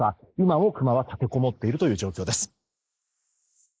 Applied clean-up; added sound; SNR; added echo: neural mask model Resemble Enhance denoiser.